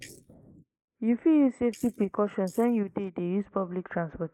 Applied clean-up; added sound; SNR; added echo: neural mask model Resemble Enhance denoiser.